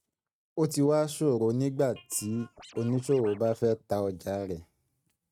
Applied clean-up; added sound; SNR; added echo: neural mask model RNNoise.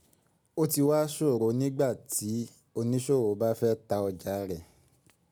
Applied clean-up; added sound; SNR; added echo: none; none; none; none.